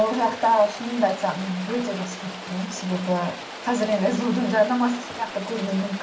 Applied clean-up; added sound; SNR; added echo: none; Rain; 12 dB; reverberation time 0.3 s.